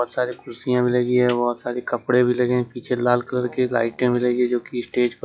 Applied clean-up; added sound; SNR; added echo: classical method log-MMSE.